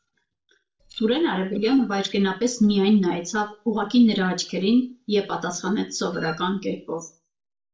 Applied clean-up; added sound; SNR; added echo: neural separator model SepFormer DNS4.